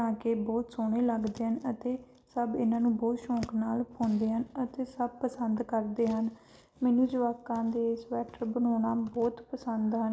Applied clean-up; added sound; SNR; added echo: none; none; none; none.